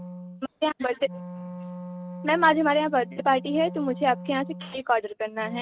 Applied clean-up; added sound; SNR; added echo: none; Wind instrument, woodwind instrument; 13 dB; none.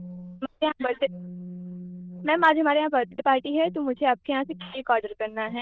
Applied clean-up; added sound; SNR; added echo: neural diffusion model UNIVERSE++.